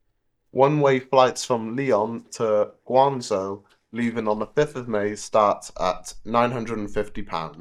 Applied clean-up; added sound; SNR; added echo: neural mask model DeepFilterNet 3.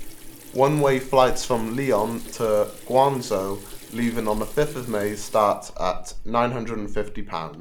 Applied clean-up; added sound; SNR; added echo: none; Sink (filling or washing) / Water tap, faucet; 9 dB; none.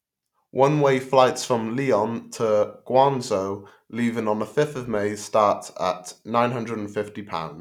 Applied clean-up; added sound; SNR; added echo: none; none; none; none.